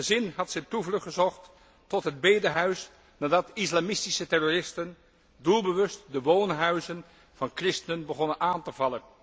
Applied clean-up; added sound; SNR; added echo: none; none; none; none.